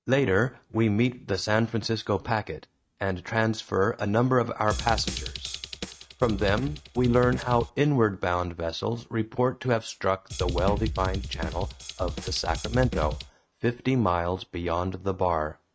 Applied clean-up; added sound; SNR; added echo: neural mask model RNNoise.